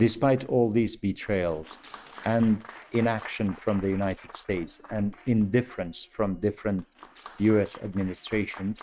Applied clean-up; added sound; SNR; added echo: neural mask model RNNoise.